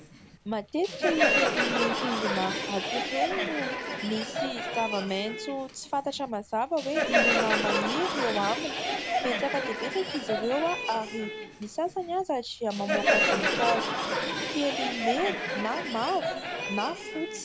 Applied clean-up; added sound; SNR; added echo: none; Crowd; -2 dB; none.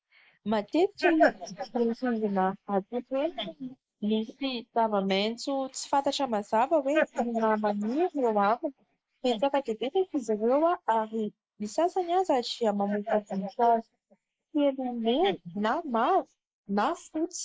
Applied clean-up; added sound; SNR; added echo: neural mask model Resemble Enhance denoiser.